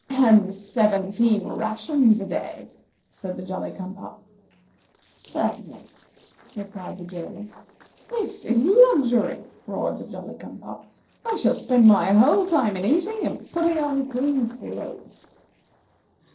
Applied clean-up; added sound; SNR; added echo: neural separator model SepFormer DNS4.